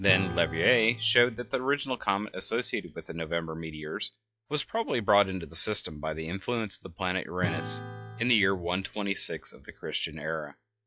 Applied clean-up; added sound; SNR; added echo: classical method log-MMSE.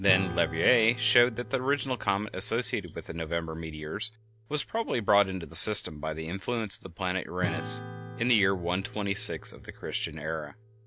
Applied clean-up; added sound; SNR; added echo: none; Acoustic guitar / Strum; 13 dB; none.